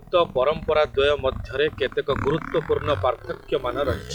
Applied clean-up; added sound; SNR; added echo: classical method log-MMSE.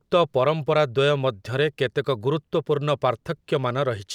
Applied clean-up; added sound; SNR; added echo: none; none; none; none.